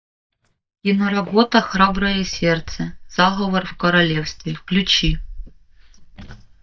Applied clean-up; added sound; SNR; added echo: neural mask model DeepFilterNet 3.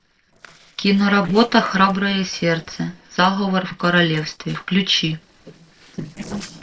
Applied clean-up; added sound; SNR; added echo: neural separator model SepFormer DNS4.